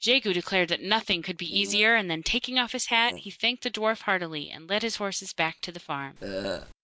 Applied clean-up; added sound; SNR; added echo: neural mask model Resemble Enhance denoiser.